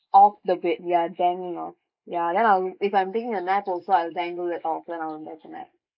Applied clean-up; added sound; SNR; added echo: neural mask model Resemble Enhance denoiser.